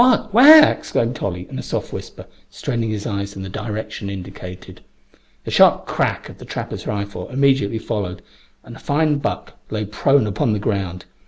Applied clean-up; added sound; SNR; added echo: none; none; none; none.